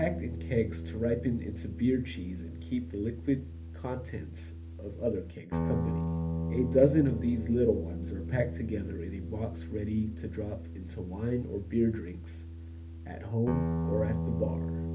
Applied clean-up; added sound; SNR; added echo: none; Guitar; 4 dB; reverberation time 0.3 s.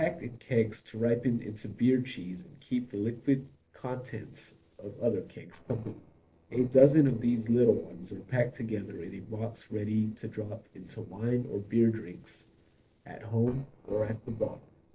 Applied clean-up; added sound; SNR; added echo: neural separator model SepFormer DNS4.